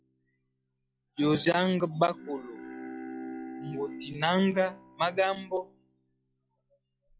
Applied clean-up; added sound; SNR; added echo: classical method log-MMSE.